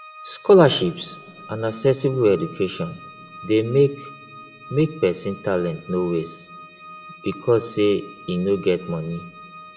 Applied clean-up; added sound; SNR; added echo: none; Organ; 20 dB; reverberation time 0.8 s.